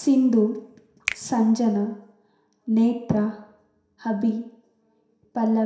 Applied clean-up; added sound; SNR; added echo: none; Finger snapping; 14 dB; reverberation time 0.7 s.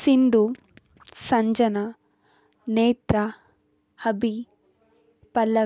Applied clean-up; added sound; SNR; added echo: none; none; none; none.